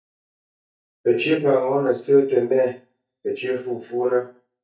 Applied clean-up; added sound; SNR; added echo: neural mask model DeepFilterNet 3.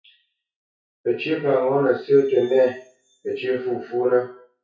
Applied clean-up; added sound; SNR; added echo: classical method WPE with log-MMSE.